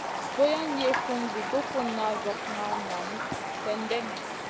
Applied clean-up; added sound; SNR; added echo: none; Raindrop + Applause; 2 dB; none.